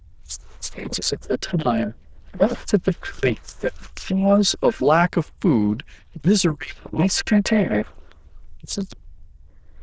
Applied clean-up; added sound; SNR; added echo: neural diffusion model UNIVERSE++.